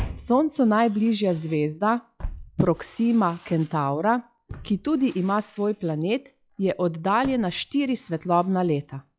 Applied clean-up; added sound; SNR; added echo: classical method log-MMSE.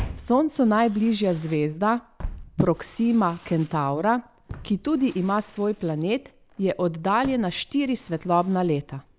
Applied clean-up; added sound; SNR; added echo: none; Walk, footsteps; 17 dB; none.